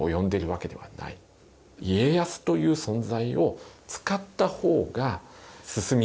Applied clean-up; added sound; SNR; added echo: none; none; none; none.